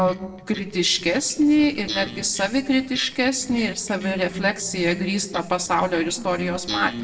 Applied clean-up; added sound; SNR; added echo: neural separator model SepFormer DNS4.